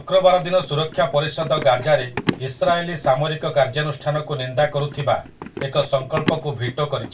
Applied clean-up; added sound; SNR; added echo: none; Run; 12 dB; reverberation time 0.2 s.